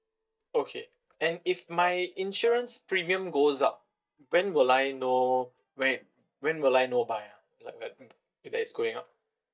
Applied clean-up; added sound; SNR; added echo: neural mask model DeepFilterNet 3.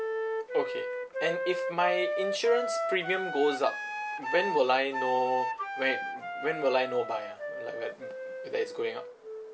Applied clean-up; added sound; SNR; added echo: none; Wind instrument, woodwind instrument; 3 dB; none.